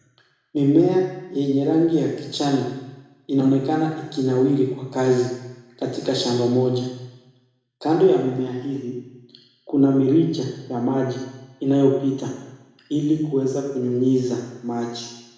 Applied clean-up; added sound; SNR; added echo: none; none; none; reverberation time 1.0 s.